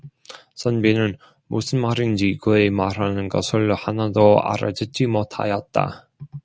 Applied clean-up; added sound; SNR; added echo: none; none; none; none.